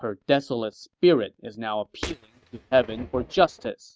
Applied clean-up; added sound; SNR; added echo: neural mask model RNNoise.